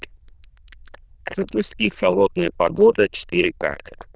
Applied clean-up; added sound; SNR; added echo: neural diffusion model UNIVERSE++.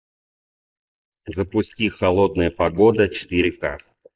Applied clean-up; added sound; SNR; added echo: neural mask model Resemble Enhance denoiser.